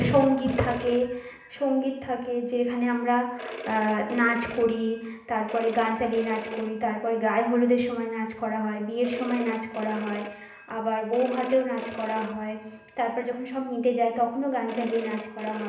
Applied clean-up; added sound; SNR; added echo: none; Telephone; 11 dB; reverberation time 0.8 s.